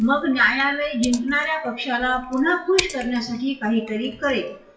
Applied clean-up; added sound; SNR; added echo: classical method WPE with log-MMSE.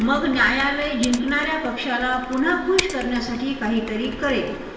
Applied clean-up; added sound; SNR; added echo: none; Typing; 13 dB; reverberation time 1.0 s.